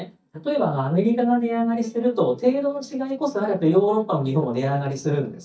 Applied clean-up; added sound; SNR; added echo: neural mask model DeepFilterNet 3.